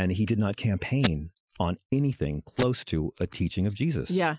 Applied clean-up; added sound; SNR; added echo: classical method Wiener filter.